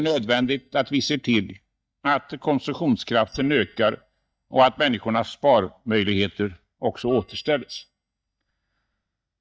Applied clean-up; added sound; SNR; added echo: neural mask model DeepFilterNet 3.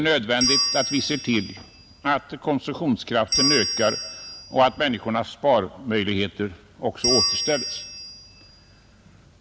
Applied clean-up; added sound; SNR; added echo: none; Bell; 3 dB; none.